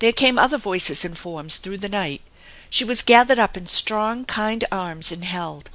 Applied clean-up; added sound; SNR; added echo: none; none; none; none.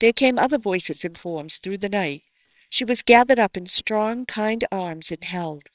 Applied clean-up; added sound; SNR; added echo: neural separator model SepFormer WHAMR!.